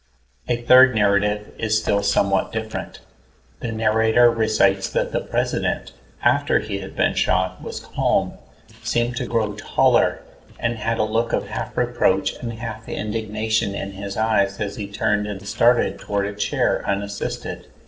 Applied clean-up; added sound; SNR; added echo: neural separator model SepFormer DNS4.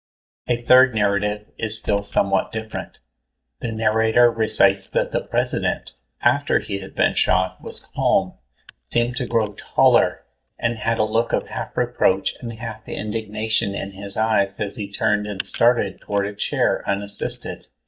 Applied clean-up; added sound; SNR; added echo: neural mask model DeepFilterNet 3.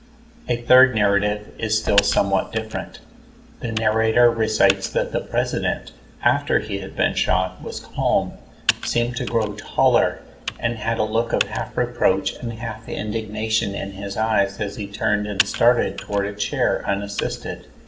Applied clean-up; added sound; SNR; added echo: none; Computer keyboard; 13 dB; reverberation time 0.7 s.